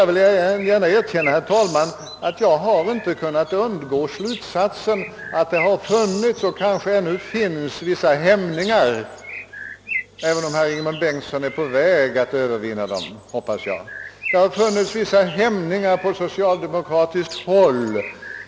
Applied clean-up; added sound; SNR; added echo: none; Bird; 15 dB; none.